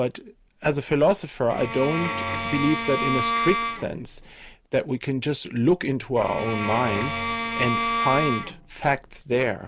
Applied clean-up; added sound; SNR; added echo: none; Bowed string instrument; 3 dB; none.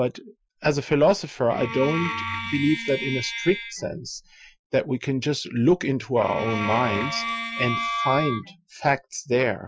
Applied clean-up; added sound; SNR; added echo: classical method Wiener filter.